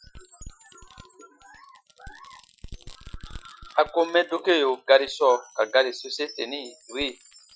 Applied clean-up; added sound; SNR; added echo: classical method Wiener filter.